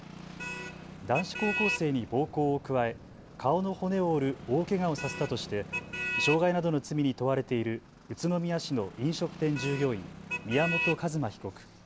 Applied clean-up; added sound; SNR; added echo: none; Motor vehicle (road); 8 dB; none.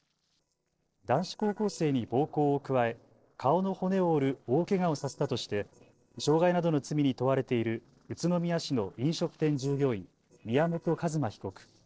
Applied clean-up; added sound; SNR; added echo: neural separator model SepFormer DNS4.